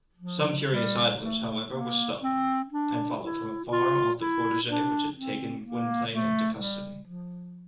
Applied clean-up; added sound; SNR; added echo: none; Wind instrument, woodwind instrument; -3 dB; reverberation time 0.7 s.